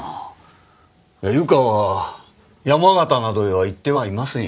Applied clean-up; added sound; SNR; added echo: none; none; none; none.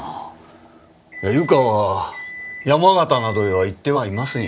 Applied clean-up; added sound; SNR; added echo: none; Microwave oven; 17 dB; none.